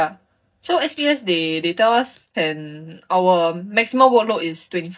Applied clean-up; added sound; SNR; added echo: neural mask model DeepFilterNet 3.